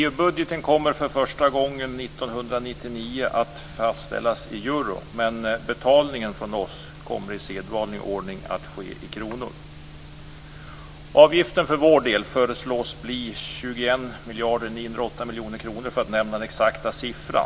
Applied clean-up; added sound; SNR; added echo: none; none; none; none.